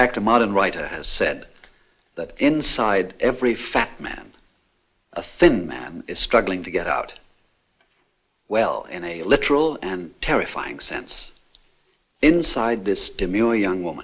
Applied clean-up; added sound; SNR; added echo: none; none; none; none.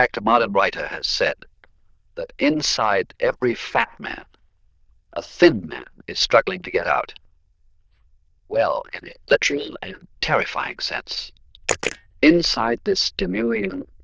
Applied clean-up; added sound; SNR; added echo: neural diffusion model UNIVERSE++.